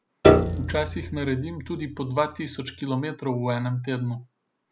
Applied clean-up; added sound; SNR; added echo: none; Piano; -4 dB; none.